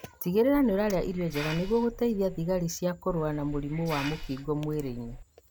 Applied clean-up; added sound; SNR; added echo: none; Hiss; 12 dB; none.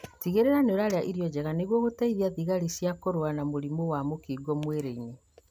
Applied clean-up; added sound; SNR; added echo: none; none; none; none.